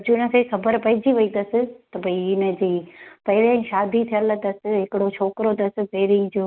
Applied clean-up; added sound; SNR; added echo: none; none; none; none.